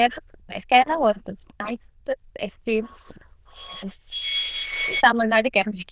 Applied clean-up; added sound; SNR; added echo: neural diffusion model UNIVERSE++.